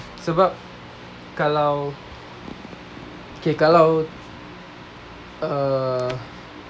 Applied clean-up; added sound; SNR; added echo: none; none; none; none.